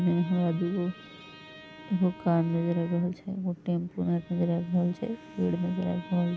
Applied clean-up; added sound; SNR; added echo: none; Bowed string instrument; 20 dB; none.